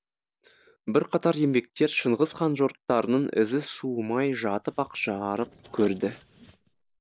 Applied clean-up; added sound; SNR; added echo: neural separator model SepFormer DNS4.